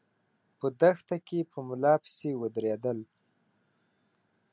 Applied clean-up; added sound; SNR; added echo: none; none; none; none.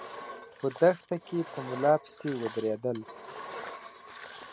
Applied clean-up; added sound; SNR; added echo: none; Engine; 13 dB; none.